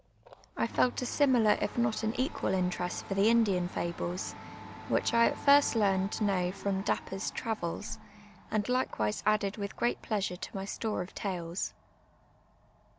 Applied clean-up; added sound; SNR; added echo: none; Domestic sounds, home sounds; 17 dB; none.